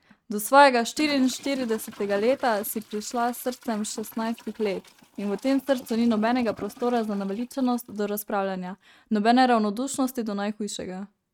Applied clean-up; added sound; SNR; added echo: neural mask model RNNoise.